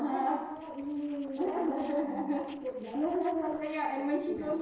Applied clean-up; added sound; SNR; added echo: neural separator model SepFormer DNS4.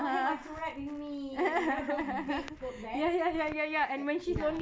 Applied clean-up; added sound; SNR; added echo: none; none; none; none.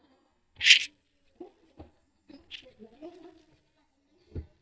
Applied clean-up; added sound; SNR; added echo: neural mask model DeepFilterNet 3.